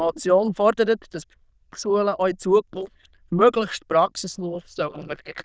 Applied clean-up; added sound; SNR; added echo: neural diffusion model UNIVERSE++.